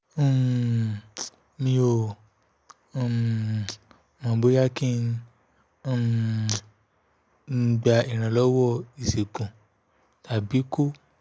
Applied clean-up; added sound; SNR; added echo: none; none; none; none.